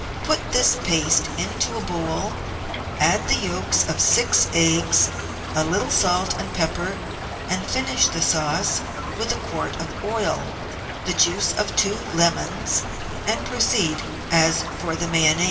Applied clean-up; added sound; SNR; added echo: none; Stream / Trickle, dribble; 6 dB; reverberation time 2.9 s.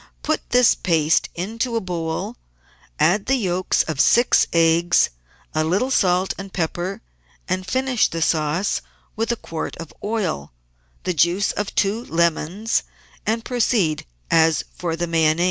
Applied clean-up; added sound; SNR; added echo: none; none; none; none.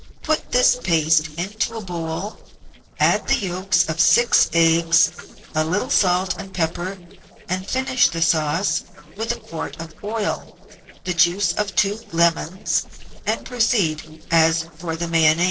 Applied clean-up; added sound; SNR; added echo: neural separator model SepFormer DNS4.